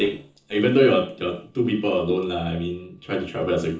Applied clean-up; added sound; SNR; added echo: neural separator model SepFormer DNS4.